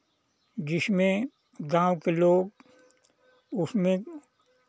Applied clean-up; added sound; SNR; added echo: none; none; none; none.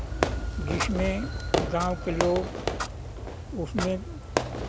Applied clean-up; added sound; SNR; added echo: none; Clock + Fireworks; -2 dB; none.